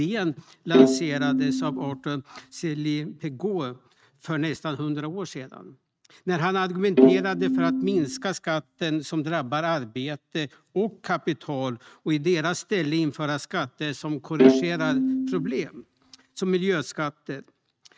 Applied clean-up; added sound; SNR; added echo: neural mask model RNNoise.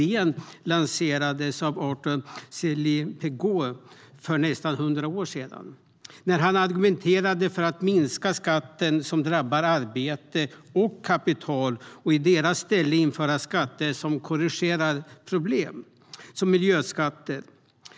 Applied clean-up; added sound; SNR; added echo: none; none; none; none.